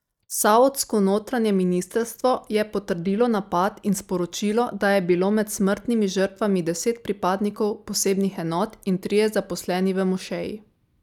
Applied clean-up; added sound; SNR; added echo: neural mask model DeepFilterNet 3.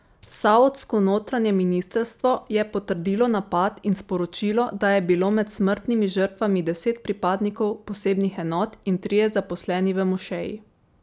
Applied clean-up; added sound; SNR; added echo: none; Coin (dropping); 11 dB; none.